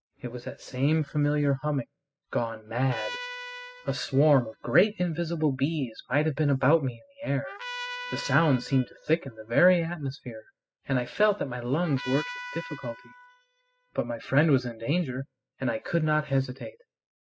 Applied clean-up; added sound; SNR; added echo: classical method spectral subtraction.